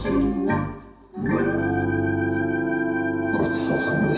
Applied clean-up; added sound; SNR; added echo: none; none; none; reverberation time 0.7 s.